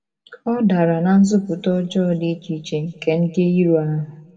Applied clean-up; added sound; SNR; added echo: none; none; none; reverberation time 2.3 s.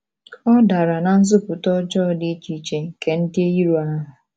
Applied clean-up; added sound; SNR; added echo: none; none; none; none.